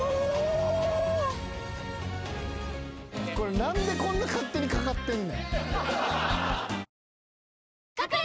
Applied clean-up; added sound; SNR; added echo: none; none; none; none.